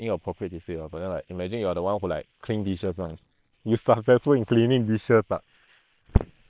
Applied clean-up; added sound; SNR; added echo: neural separator model SepFormer WHAM!.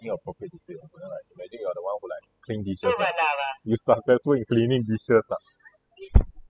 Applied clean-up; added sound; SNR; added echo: classical method spectral subtraction.